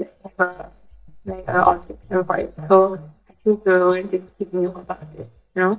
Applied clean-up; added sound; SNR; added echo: neural mask model DeepFilterNet 3.